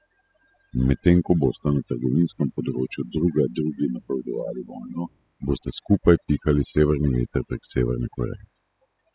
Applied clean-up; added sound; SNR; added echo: classical method spectral subtraction.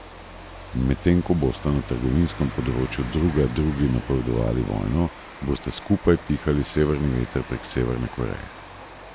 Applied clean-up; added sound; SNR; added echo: none; Rain; 14 dB; none.